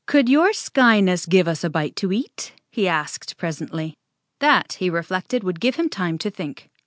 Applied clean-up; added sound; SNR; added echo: none; none; none; none.